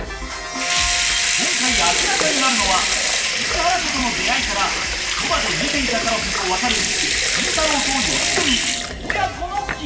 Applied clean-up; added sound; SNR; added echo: none; Sink (filling or washing) / Water tap, faucet / Liquid; -3 dB; reverberation time 2.1 s.